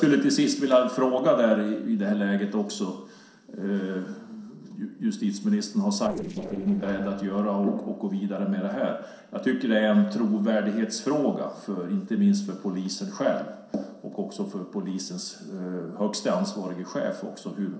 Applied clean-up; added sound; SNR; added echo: neural separator model SepFormer DNS4.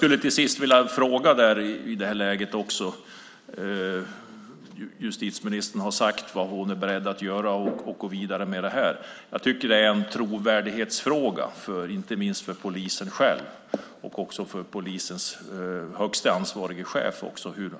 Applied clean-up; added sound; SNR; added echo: none; none; none; none.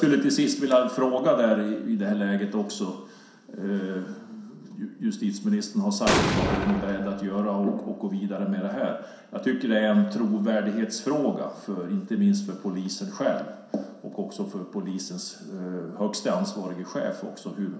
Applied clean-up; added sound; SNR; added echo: none; Explosion; 2 dB; reverberation time 0.7 s.